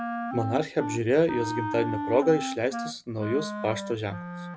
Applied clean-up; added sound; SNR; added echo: none; Wind instrument, woodwind instrument; 6 dB; none.